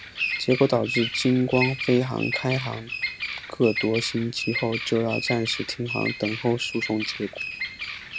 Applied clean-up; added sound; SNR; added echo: none; Bird vocalization, bird call, bird song; 6 dB; none.